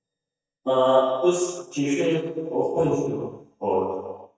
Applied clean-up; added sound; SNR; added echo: neural mask model DeepFilterNet 3.